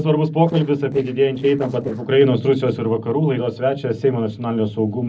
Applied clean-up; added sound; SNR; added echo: neural separator model SepFormer DNS4.